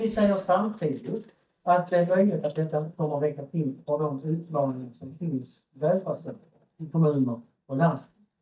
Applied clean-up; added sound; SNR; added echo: neural mask model DeepFilterNet 3.